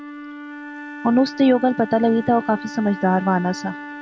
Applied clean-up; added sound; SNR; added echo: none; Wind instrument, woodwind instrument; 14 dB; none.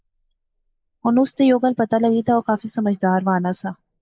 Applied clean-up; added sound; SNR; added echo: neural mask model Resemble Enhance denoiser.